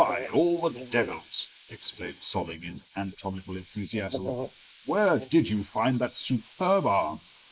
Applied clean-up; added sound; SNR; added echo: neural mask model Resemble Enhance denoiser.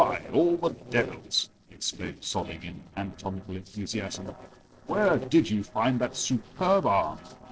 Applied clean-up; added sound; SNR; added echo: neural separator model SepFormer DNS4.